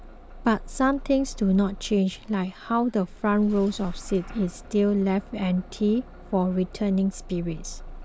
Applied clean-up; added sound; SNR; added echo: none; Engine starting / Bus; 15 dB; none.